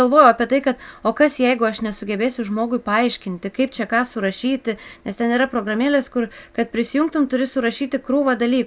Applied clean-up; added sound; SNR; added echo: none; none; none; none.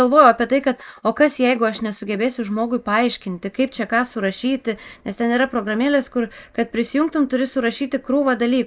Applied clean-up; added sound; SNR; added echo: neural mask model Resemble Enhance denoiser.